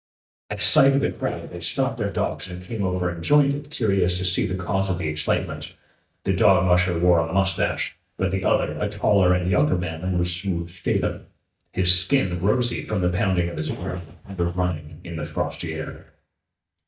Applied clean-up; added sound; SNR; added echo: neural mask model DeepFilterNet 3.